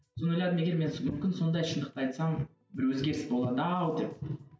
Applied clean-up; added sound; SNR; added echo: none; none; none; none.